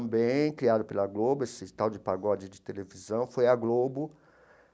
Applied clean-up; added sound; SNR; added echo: none; none; none; none.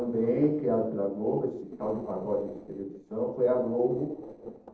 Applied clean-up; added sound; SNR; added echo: neural separator model SepFormer DNS4.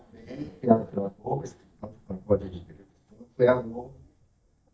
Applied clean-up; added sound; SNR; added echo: neural mask model DeepFilterNet 3.